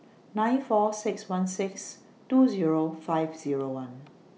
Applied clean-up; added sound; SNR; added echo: none; none; none; none.